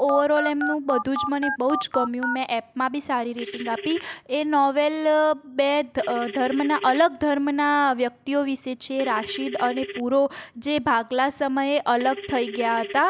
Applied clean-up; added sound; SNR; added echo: none; Telephone; 11 dB; none.